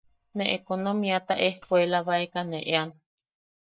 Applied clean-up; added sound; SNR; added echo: neural mask model DeepFilterNet 3.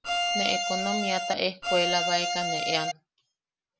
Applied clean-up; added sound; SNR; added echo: none; Bowed string instrument; -3 dB; none.